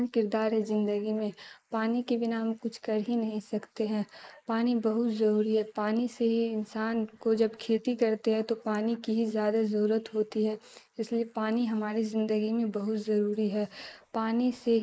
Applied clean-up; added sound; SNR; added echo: neural mask model Resemble Enhance denoiser.